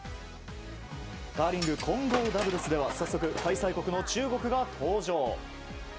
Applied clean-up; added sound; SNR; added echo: none; Tools; 8 dB; none.